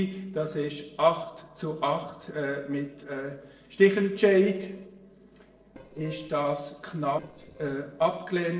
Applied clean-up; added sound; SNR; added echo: neural separator model SepFormer DNS4.